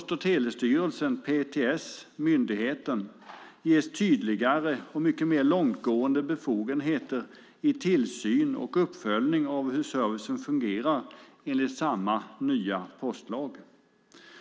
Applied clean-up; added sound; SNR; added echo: none; none; none; none.